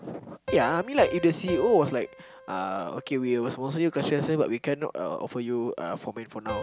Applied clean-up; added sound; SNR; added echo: none; Piano; 13 dB; none.